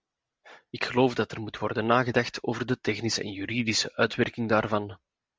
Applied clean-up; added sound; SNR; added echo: none; none; none; none.